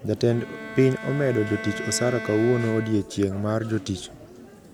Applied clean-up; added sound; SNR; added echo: none; Bowed string instrument; 13 dB; none.